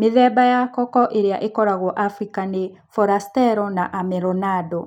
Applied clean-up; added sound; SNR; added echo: none; none; none; none.